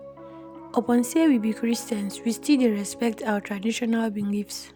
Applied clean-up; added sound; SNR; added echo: none; Piano; 18 dB; none.